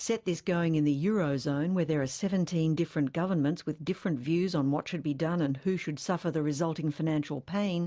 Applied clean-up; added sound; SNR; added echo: none; none; none; none.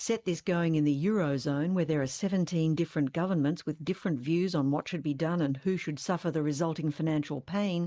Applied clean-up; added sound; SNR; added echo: neural mask model Resemble Enhance denoiser.